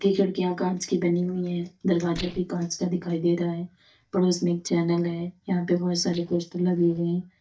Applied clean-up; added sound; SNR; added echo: neural mask model DeepFilterNet 3.